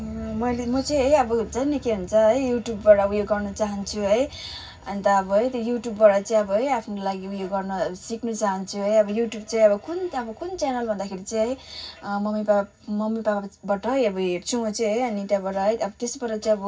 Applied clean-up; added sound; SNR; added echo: none; none; none; reverberation time 0.4 s.